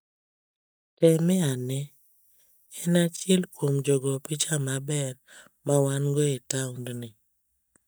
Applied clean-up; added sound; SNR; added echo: neural mask model DeepFilterNet 3.